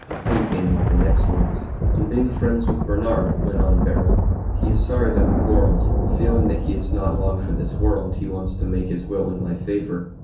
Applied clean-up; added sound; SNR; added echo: none; Thunder; -5 dB; reverberation time 0.6 s.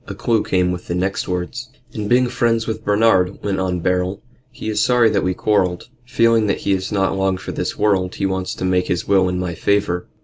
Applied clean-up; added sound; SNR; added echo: none; none; none; none.